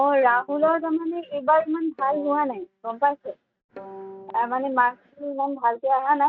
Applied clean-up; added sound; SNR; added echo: neural mask model RNNoise.